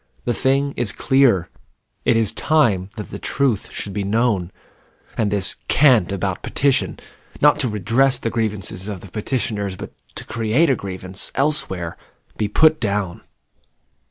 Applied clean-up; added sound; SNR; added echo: none; none; none; none.